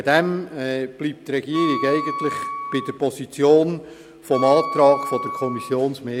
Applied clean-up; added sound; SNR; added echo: none; Wind instrument, woodwind instrument; 9 dB; none.